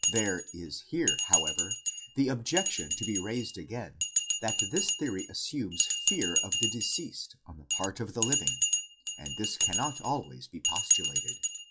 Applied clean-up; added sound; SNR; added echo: classical method log-MMSE.